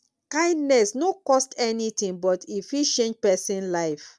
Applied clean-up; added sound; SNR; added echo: none; none; none; none.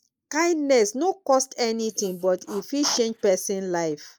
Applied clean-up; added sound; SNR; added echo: neural mask model Resemble Enhance denoiser.